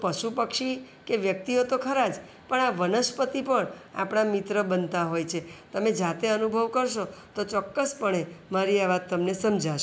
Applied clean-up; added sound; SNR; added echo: none; none; none; none.